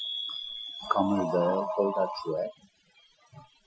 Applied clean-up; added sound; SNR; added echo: classical method Wiener filter.